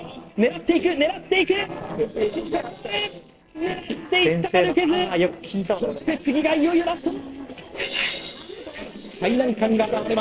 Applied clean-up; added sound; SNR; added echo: neural separator model SepFormer DNS4.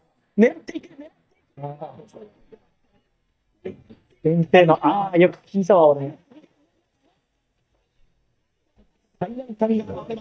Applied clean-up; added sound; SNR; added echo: neural mask model DeepFilterNet 3.